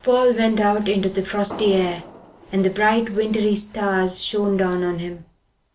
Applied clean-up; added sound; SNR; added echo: none; Fireworks; 15 dB; none.